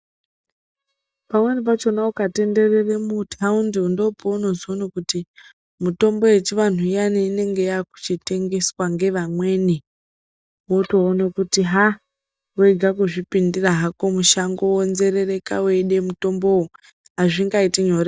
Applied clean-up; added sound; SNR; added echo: neural mask model DeepFilterNet 3.